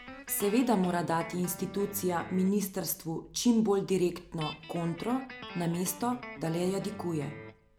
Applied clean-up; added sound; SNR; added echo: none; Guitar; 16 dB; none.